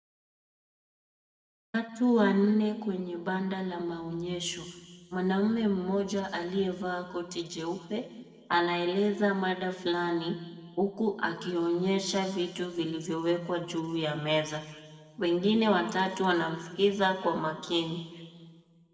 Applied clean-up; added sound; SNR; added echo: none; none; none; reverberation time 1.6 s.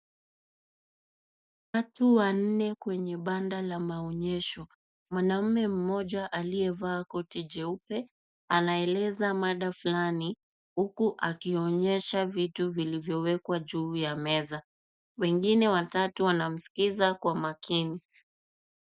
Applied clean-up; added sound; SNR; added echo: none; none; none; none.